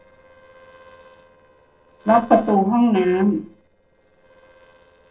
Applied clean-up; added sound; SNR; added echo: neural separator model SepFormer DNS4.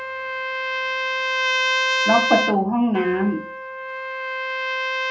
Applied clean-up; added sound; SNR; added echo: none; Trumpet; -1 dB; reverberation time 0.3 s.